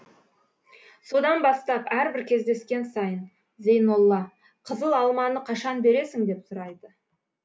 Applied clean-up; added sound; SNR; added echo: none; none; none; none.